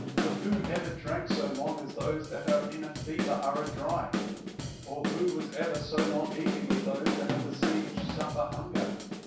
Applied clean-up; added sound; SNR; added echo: none; Drum / Drum kit; 0 dB; reverberation time 0.7 s.